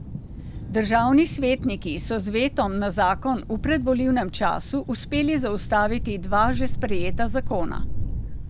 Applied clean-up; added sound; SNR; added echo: none; Thunder; 4 dB; none.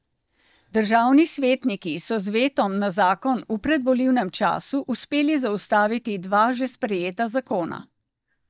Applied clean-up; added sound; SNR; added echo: neural mask model DeepFilterNet 3.